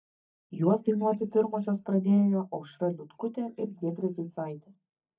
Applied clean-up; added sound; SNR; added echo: neural mask model DeepFilterNet 3.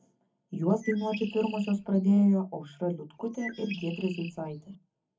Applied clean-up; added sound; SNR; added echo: none; Bird; 16 dB; reverberation time 0.3 s.